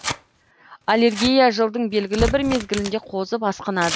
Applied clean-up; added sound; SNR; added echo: none; Tearing; 10 dB; none.